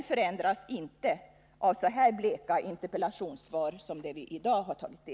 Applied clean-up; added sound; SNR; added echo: none; none; none; none.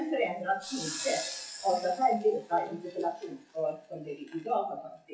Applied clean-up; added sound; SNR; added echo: classical method WPE with log-MMSE.